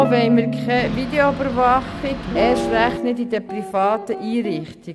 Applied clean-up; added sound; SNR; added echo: none; Boat, Water vehicle + Guitar; 6 dB; none.